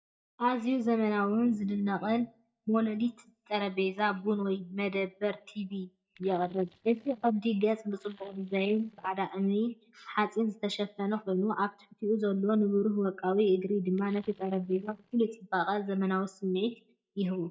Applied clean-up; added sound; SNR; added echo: neural mask model DeepFilterNet 3.